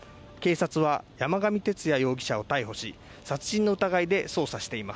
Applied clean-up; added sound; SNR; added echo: none; none; none; none.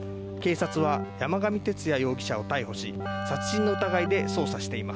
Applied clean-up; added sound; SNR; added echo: none; Keyboard (musical); 4 dB; none.